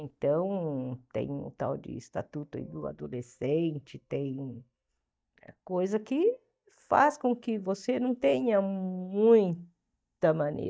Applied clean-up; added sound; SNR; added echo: neural mask model DeepFilterNet 3.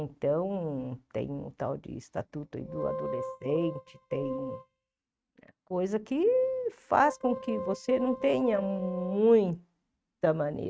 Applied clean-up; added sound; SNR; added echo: neural mask model RNNoise.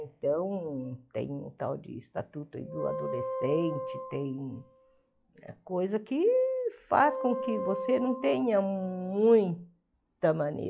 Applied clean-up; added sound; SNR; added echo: classical method log-MMSE.